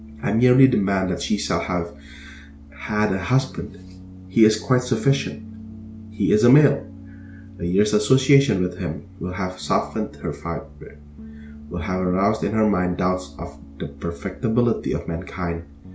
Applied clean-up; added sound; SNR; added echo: none; Piano; 17 dB; none.